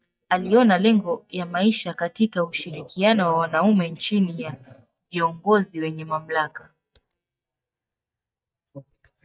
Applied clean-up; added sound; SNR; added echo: neural mask model DeepFilterNet 3.